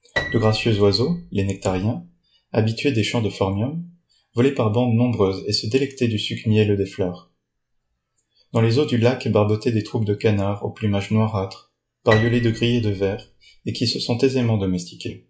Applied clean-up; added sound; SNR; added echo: classical method log-MMSE.